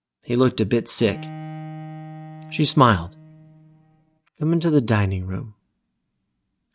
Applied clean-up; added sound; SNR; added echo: neural mask model RNNoise.